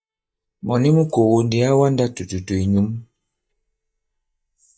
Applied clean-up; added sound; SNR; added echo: neural mask model DeepFilterNet 3.